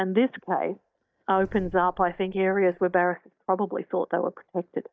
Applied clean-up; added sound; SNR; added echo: neural mask model DeepFilterNet 3.